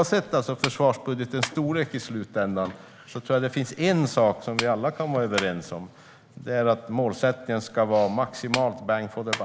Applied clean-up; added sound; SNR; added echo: none; Clapping; 13 dB; none.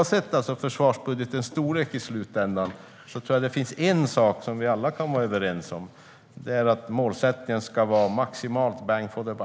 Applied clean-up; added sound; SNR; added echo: none; none; none; none.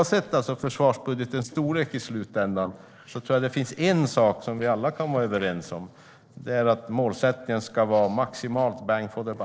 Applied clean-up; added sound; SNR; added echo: neural separator model SepFormer DNS4.